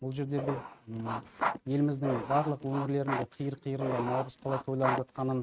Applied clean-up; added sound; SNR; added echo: neural mask model RNNoise.